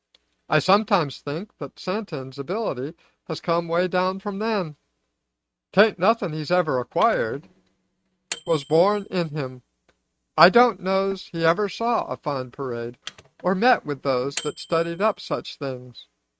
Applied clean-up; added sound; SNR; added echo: neural mask model RNNoise.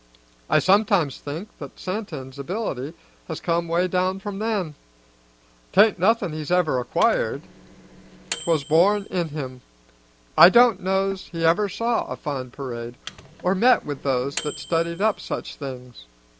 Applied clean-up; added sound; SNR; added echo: none; Microwave oven; 16 dB; none.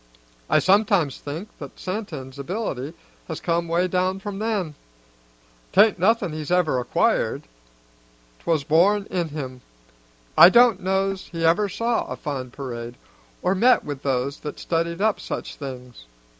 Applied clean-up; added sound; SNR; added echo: none; none; none; none.